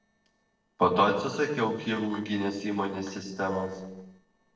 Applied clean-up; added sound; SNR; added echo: neural separator model SepFormer DNS4.